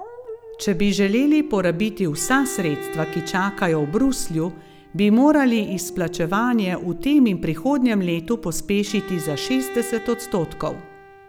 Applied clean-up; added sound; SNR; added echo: none; Dog + Bowed string instrument; 14 dB; none.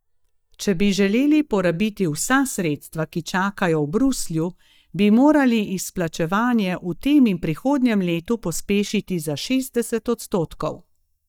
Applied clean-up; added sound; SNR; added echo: neural mask model DeepFilterNet 3.